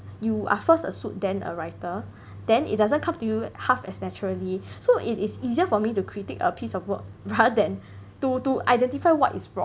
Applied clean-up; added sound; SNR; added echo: none; none; none; none.